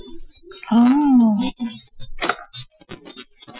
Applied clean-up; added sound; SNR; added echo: classical method Wiener filter.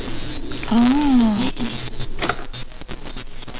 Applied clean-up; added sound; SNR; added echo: none; Drawer open or close; 4 dB; none.